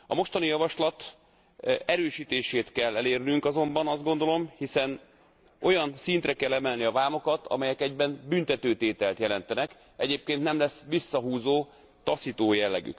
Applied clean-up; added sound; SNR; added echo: none; none; none; none.